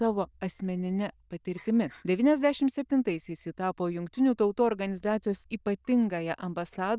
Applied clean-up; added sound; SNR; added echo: neural diffusion model UNIVERSE++.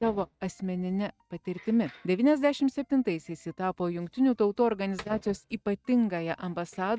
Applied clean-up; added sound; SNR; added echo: neural mask model RNNoise.